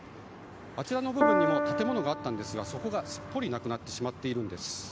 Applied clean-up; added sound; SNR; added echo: none; Piano; -2 dB; none.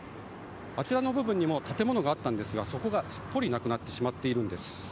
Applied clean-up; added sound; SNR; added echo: none; none; none; none.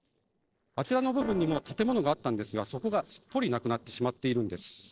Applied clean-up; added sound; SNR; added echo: neural separator model SepFormer DNS4.